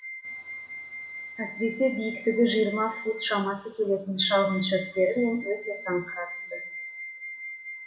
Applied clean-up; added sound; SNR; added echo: none; Wind instrument, woodwind instrument; 11 dB; reverberation time 2.0 s.